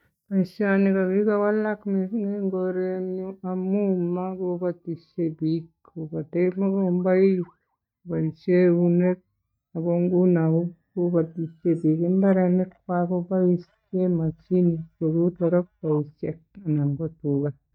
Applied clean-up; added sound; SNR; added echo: neural mask model DeepFilterNet 3.